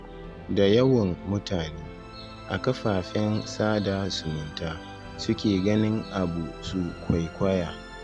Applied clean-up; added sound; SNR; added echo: none; Musical instrument; 13 dB; none.